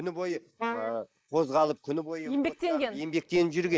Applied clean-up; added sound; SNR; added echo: neural mask model Resemble Enhance denoiser.